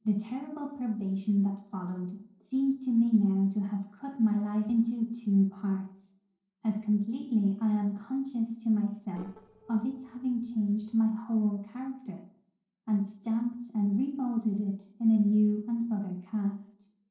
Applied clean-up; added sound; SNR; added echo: neural separator model SepFormer DNS4.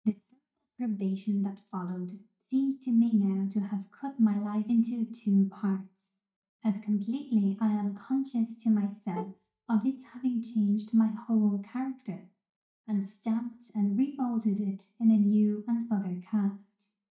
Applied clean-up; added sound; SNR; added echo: neural mask model DeepFilterNet 3.